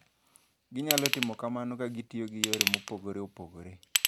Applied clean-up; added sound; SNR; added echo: none; Ratchet, pawl / Tools; -2 dB; none.